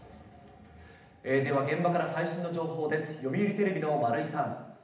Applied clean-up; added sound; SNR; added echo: none; none; none; reverberation time 0.8 s.